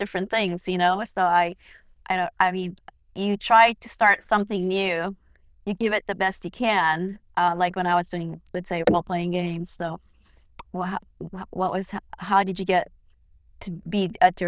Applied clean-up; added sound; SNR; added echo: neural diffusion model UNIVERSE++.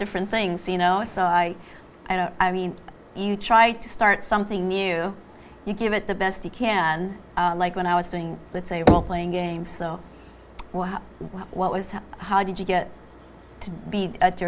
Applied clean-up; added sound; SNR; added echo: none; Knock / Wood; 2 dB; none.